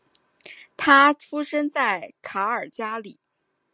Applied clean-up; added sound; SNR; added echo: none; none; none; none.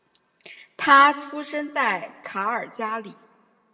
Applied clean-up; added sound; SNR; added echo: none; none; none; reverberation time 1.1 s.